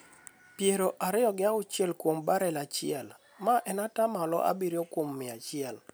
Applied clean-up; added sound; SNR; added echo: none; none; none; none.